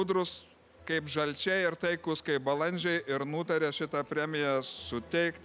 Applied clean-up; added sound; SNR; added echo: none; none; none; none.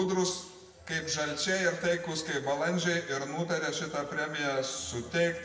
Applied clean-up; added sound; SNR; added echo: none; none; none; reverberation time 1.0 s.